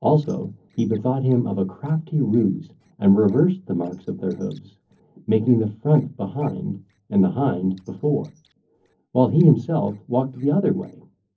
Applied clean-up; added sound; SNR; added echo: neural separator model SepFormer DNS4.